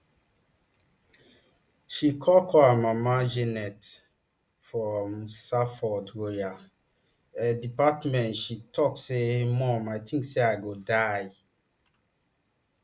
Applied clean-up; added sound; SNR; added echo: none; none; none; none.